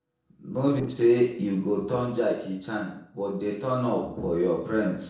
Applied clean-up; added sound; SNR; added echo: neural separator model SepFormer DNS4.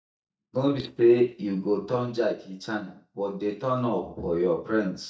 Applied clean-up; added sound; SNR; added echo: neural mask model DeepFilterNet 3.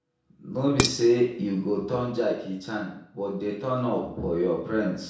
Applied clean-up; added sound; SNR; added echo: none; Dishes, pots, and pans; 3 dB; reverberation time 0.5 s.